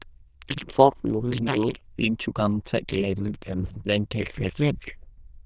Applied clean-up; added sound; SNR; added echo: neural diffusion model UNIVERSE++.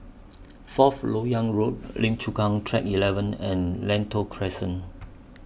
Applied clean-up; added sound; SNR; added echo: none; none; none; none.